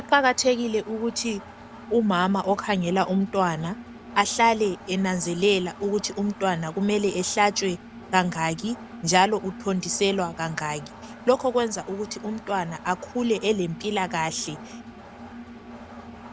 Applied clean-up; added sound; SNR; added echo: none; Engine; 17 dB; none.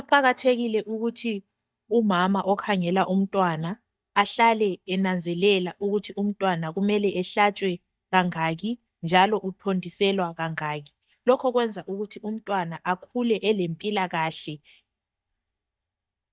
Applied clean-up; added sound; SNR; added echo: neural mask model DeepFilterNet 3.